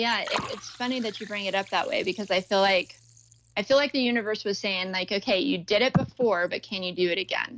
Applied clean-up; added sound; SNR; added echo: none; Liquid; 18 dB; none.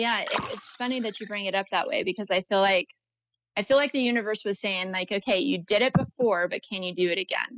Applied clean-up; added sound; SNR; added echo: classical method spectral subtraction.